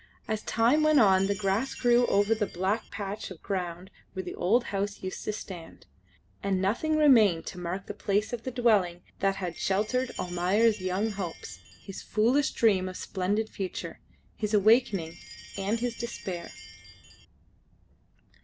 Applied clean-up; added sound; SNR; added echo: none; Chime; 19 dB; none.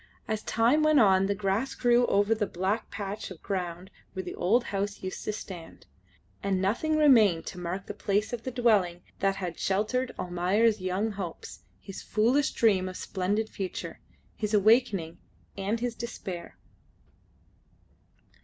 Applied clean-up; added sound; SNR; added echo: none; none; none; none.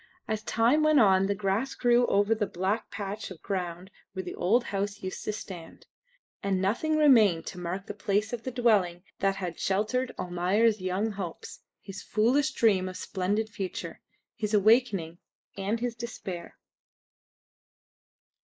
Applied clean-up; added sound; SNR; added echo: neural mask model Resemble Enhance denoiser.